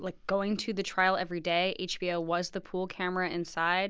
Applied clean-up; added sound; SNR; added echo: none; none; none; none.